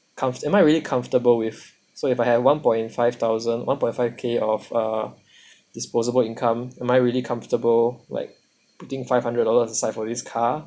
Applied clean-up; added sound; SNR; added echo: none; none; none; none.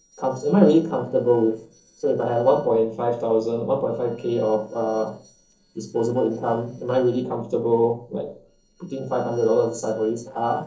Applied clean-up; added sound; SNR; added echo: neural separator model SepFormer DNS4.